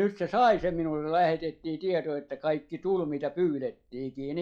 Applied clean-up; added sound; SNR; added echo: classical method log-MMSE.